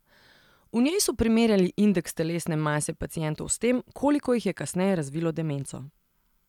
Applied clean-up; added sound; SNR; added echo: none; none; none; none.